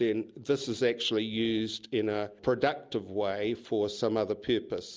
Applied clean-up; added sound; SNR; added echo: none; none; none; none.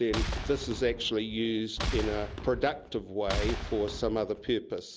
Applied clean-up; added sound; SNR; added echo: none; Boom; 5 dB; none.